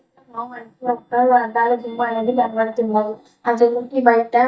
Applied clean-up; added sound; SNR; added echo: neural mask model DeepFilterNet 3.